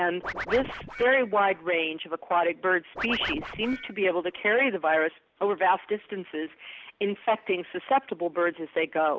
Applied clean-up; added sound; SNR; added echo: none; Scratching (performance technique); 10 dB; none.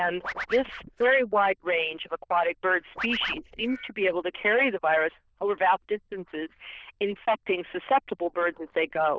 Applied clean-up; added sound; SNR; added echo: neural diffusion model UNIVERSE++.